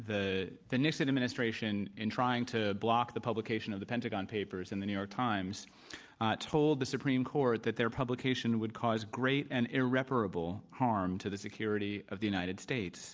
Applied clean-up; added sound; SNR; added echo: none; none; none; none.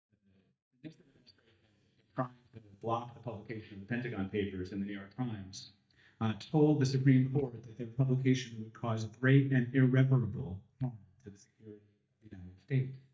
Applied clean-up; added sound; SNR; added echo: neural mask model DeepFilterNet 3.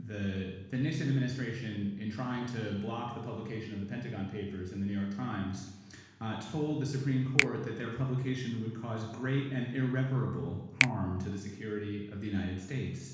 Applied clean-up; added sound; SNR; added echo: none; Finger snapping; 3 dB; reverberation time 1.1 s.